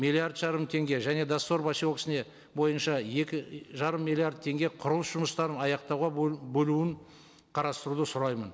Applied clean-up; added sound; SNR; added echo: none; none; none; none.